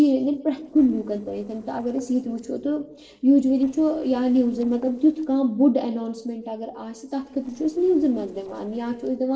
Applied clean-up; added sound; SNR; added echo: neural separator model SepFormer DNS4.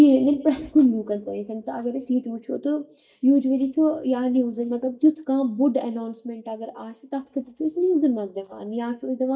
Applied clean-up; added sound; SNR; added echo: neural mask model DeepFilterNet 3.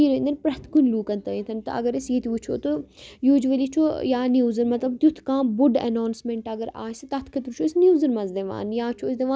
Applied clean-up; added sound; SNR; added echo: none; none; none; none.